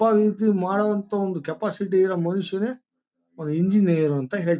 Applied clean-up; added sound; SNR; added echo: none; none; none; none.